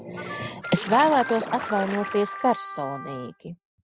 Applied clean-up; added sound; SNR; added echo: none; Splash, splatter + Harmonica; 9 dB; none.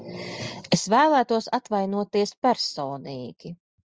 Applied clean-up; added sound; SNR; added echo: none; none; none; none.